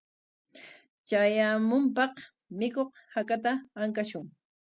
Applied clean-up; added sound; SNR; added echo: none; none; none; none.